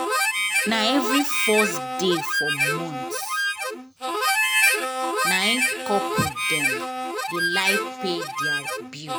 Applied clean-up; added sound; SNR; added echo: none; Harmonica; -4 dB; none.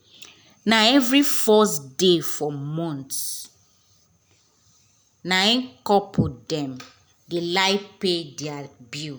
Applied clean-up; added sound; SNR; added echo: none; none; none; none.